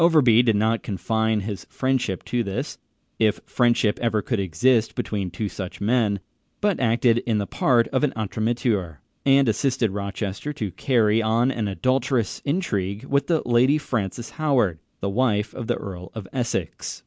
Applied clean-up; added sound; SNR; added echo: none; none; none; none.